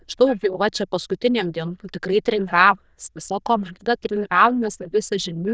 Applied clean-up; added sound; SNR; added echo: neural diffusion model UNIVERSE++.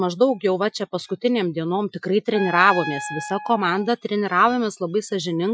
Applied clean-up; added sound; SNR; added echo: classical method Wiener filter.